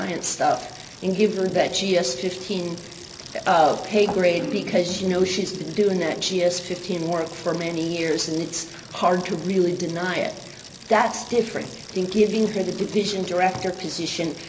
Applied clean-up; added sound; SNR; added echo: none; Bicycle; 18 dB; none.